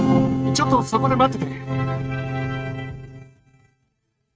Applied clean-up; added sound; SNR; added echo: neural mask model RNNoise.